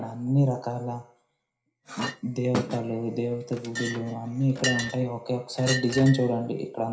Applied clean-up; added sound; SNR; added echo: none; Chink, clink; 9 dB; reverberation time 0.5 s.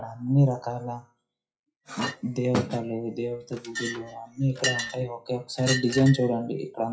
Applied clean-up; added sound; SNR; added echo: classical method WPE with log-MMSE.